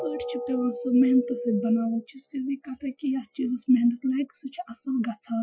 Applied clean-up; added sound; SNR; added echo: classical method Wiener filter.